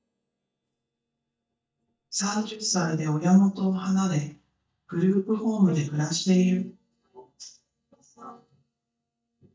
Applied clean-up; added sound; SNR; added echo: neural mask model DeepFilterNet 3.